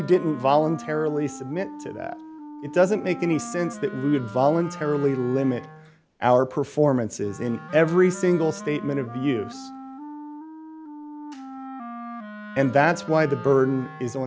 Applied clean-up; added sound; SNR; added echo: none; Wind instrument, woodwind instrument; 14 dB; none.